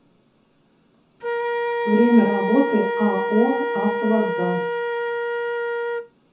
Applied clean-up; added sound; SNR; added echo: none; Wind instrument, woodwind instrument; 1 dB; reverberation time 0.6 s.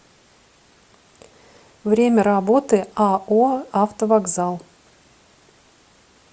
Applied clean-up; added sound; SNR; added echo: none; none; none; none.